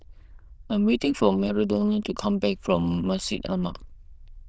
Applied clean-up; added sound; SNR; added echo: neural diffusion model UNIVERSE++.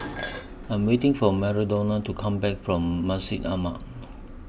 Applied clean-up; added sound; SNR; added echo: none; Dishes, pots, and pans; 17 dB; none.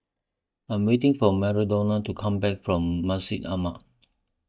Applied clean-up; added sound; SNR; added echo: neural mask model DeepFilterNet 3.